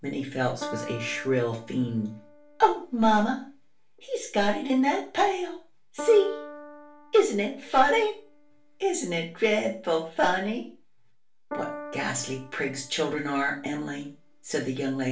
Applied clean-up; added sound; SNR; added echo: none; Piano; 15 dB; reverberation time 0.3 s.